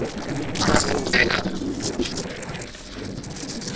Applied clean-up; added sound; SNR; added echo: neural separator model SepFormer DNS4.